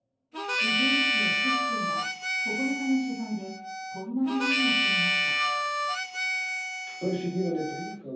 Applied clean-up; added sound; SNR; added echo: none; Harmonica; -4 dB; reverberation time 0.7 s.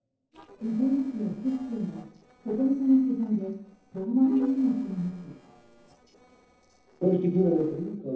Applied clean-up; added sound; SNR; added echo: neural separator model SepFormer DNS4.